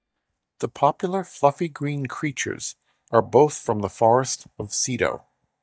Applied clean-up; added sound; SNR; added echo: neural mask model DeepFilterNet 3.